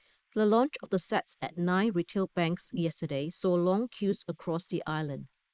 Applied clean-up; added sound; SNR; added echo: neural mask model Resemble Enhance denoiser.